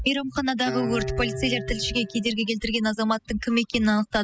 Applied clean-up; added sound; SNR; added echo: classical method spectral subtraction.